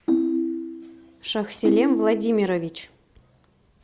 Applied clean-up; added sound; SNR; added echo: none; Ringtone; 0 dB; none.